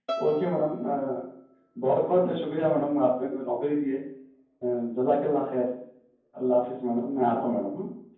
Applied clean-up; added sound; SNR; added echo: none; Bowed string instrument; 14 dB; reverberation time 0.9 s.